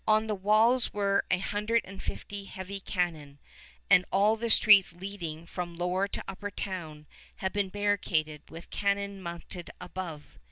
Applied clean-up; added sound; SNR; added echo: none; none; none; none.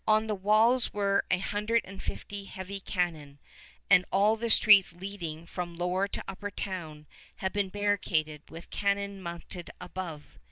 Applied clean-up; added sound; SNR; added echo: neural mask model Resemble Enhance denoiser.